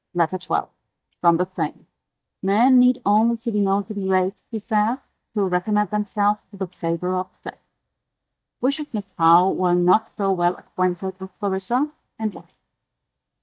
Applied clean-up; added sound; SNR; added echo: neural mask model DeepFilterNet 3.